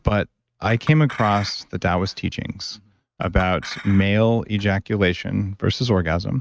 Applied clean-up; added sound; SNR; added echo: neural mask model RNNoise.